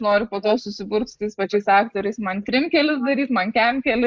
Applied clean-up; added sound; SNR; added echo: neural mask model Resemble Enhance denoiser.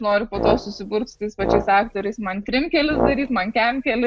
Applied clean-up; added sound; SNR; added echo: none; Brass instrument; 4 dB; none.